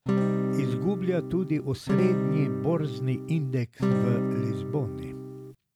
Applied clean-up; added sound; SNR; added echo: none; Acoustic guitar / Strum; -1 dB; none.